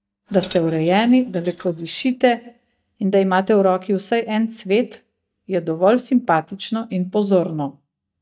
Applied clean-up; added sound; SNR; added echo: neural mask model DeepFilterNet 3.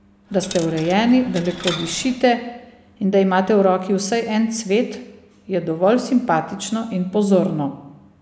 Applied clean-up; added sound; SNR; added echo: none; Coin (dropping); 13 dB; none.